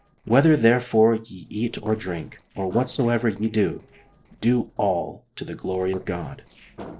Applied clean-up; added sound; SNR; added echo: neural separator model SepFormer DNS4.